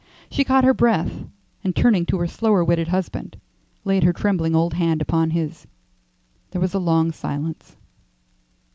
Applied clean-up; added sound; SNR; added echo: none; none; none; none.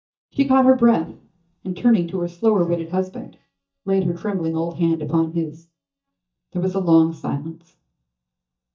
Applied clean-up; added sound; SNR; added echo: neural mask model DeepFilterNet 3.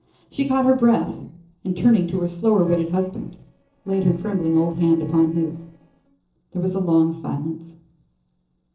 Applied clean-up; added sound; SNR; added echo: neural separator model SepFormer DNS4.